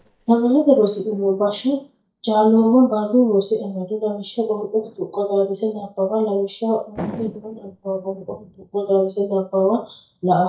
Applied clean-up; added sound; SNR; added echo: neural mask model DeepFilterNet 3.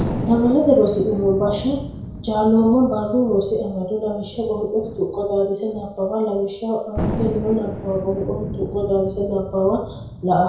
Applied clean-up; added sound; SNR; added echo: none; Thunder; 10 dB; reverberation time 0.6 s.